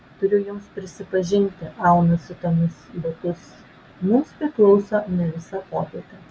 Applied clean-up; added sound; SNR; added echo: none; none; none; none.